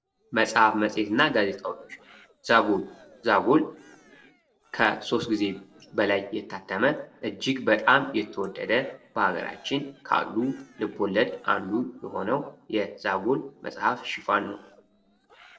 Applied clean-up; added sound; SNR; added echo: neural separator model SepFormer DNS4.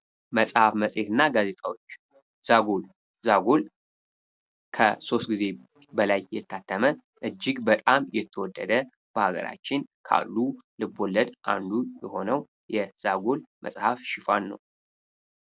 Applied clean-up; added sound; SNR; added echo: none; none; none; none.